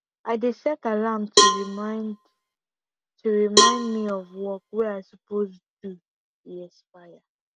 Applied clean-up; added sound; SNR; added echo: none; Cowbell; -4 dB; none.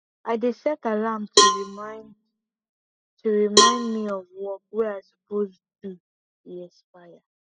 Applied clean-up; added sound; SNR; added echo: classical method spectral subtraction.